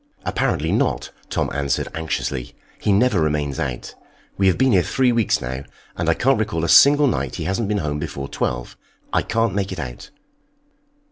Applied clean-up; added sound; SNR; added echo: none; none; none; none.